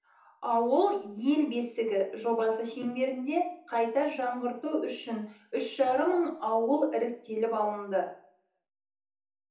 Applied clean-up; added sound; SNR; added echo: none; none; none; reverberation time 0.7 s.